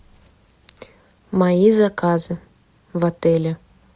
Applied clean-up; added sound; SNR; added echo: none; none; none; none.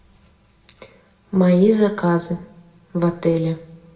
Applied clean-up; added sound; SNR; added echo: none; none; none; reverberation time 0.6 s.